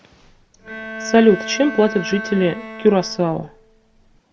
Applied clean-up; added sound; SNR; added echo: none; Bowed string instrument; 12 dB; none.